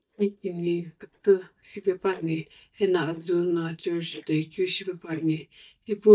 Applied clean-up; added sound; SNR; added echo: neural mask model DeepFilterNet 3.